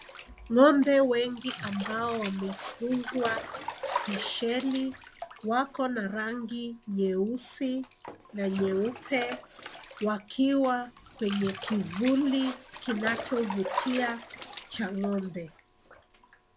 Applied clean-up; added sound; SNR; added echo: none; Bathtub (filling or washing); 11 dB; none.